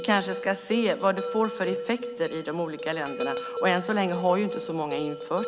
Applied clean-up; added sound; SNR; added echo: none; Bell; 7 dB; none.